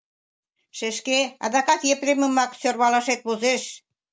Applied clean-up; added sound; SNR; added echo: none; none; none; none.